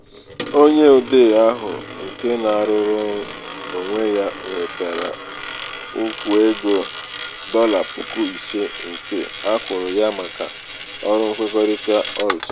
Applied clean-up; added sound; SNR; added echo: none; Coin (dropping); 10 dB; none.